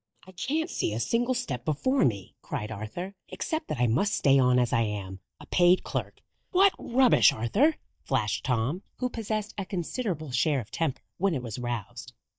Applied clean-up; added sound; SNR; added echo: neural mask model DeepFilterNet 3.